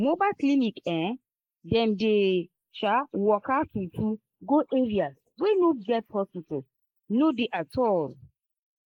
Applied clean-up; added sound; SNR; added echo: neural mask model Resemble Enhance denoiser.